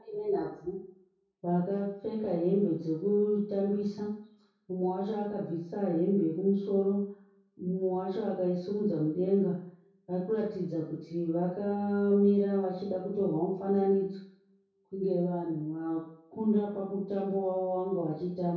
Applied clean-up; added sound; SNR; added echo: none; none; none; reverberation time 0.6 s.